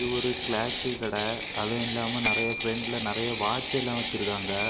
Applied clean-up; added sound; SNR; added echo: none; Bicycle bell + Ratchet, pawl; 2 dB; none.